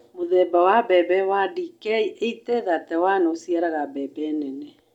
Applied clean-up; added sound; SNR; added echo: none; none; none; none.